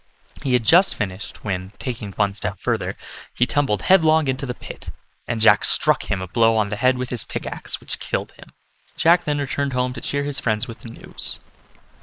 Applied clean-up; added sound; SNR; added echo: neural mask model Resemble Enhance denoiser.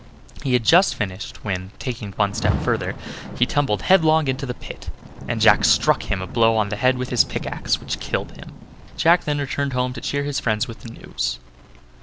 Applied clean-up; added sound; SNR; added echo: none; Rain; 12 dB; none.